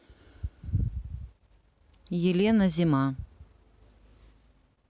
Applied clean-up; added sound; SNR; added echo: none; none; none; none.